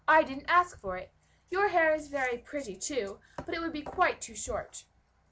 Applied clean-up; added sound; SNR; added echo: none; none; none; none.